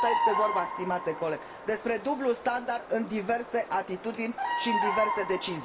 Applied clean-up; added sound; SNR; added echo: none; Bird vocalization, bird call, bird song; 2 dB; reverberation time 0.3 s.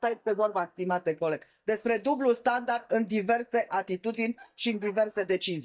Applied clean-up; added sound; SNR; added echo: neural mask model DeepFilterNet 3.